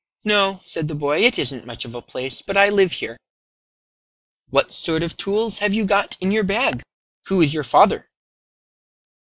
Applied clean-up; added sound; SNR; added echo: neural mask model Resemble Enhance denoiser.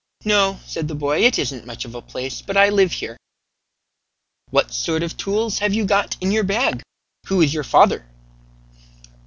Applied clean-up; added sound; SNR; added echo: none; none; none; none.